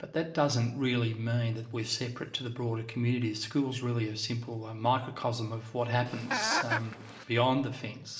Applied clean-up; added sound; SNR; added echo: none; Chicken, rooster; 2 dB; reverberation time 0.6 s.